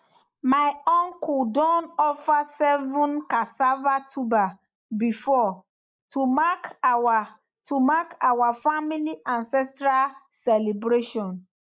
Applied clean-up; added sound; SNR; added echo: neural mask model Resemble Enhance denoiser.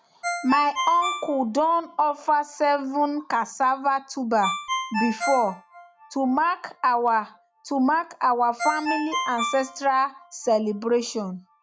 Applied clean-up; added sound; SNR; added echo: none; Ringtone; 9 dB; none.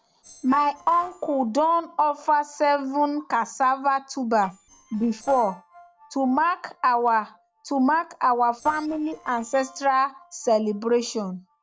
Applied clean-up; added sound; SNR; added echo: neural separator model SepFormer DNS4.